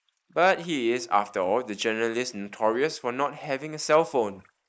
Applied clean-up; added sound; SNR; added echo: neural mask model Resemble Enhance denoiser.